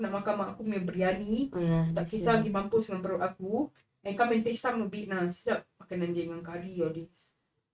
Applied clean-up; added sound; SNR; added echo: neural mask model RNNoise.